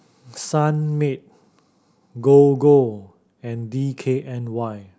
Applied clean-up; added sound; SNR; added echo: none; none; none; none.